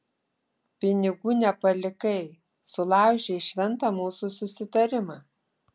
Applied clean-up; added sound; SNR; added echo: none; none; none; none.